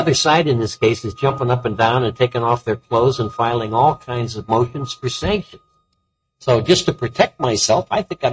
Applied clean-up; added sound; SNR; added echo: neural mask model RNNoise.